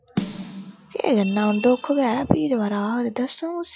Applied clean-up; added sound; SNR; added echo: classical method log-MMSE.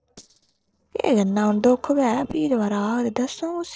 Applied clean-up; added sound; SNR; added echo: neural separator model SepFormer DNS4.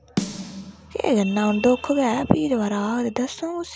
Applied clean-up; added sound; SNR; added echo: none; Snare drum; 11 dB; none.